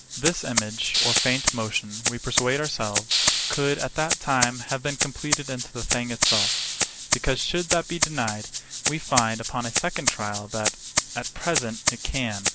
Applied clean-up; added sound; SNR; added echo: none; Hiss + Rattle (instrument); -1 dB; none.